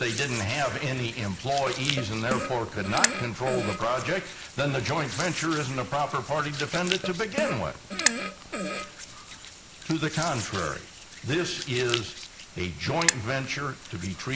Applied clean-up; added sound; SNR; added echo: none; Fart + Hands; 5 dB; none.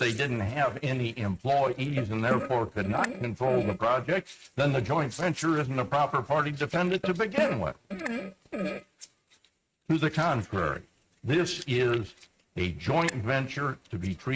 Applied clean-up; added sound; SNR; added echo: neural mask model RNNoise.